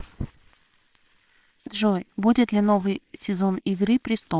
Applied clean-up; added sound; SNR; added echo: neural separator model SepFormer WHAMR!.